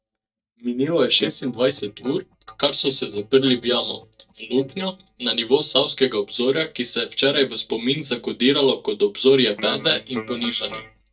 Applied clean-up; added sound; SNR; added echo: neural mask model DeepFilterNet 3.